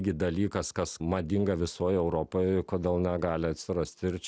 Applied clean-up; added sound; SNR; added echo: none; none; none; none.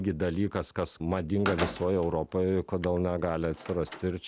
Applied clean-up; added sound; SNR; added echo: none; Slam; 12 dB; none.